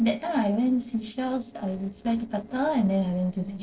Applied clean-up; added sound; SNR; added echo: neural separator model SepFormer DNS4.